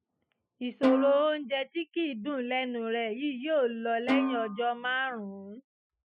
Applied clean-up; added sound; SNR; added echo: classical method Wiener filter.